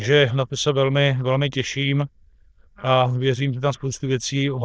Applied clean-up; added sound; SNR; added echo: neural diffusion model UNIVERSE++.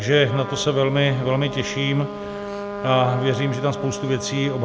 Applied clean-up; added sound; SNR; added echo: none; Trumpet; 9 dB; none.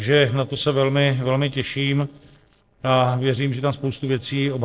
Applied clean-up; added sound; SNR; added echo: neural separator model SepFormer DNS4.